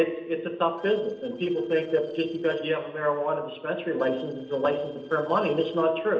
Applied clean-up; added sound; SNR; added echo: neural separator model SepFormer DNS4.